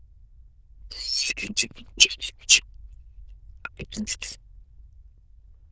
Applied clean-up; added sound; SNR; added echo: neural diffusion model UNIVERSE++.